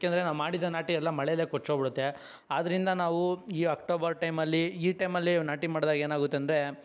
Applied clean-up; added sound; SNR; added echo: none; none; none; none.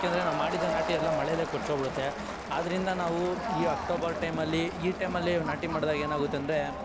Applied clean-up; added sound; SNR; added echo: none; Crowd; 3 dB; none.